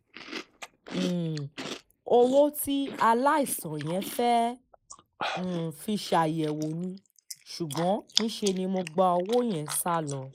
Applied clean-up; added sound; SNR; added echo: neural mask model Resemble Enhance denoiser.